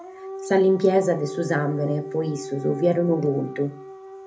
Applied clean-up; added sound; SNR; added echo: none; Siren / Dog; 12 dB; reverberation time 0.3 s.